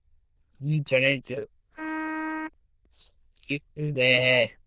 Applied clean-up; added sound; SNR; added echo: neural diffusion model UNIVERSE++.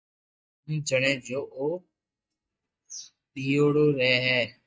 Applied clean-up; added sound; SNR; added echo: neural mask model DeepFilterNet 3.